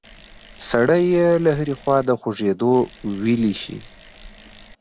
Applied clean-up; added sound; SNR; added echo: none; Bicycle; 17 dB; none.